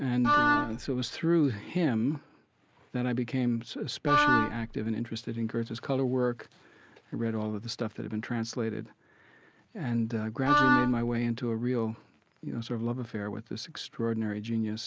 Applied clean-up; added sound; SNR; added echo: none; Wind instrument, woodwind instrument; -3 dB; none.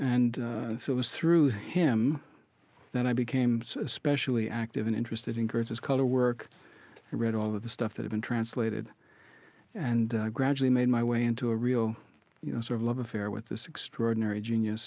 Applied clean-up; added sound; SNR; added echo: none; none; none; none.